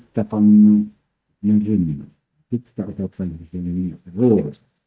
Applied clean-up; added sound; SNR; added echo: neural mask model DeepFilterNet 3.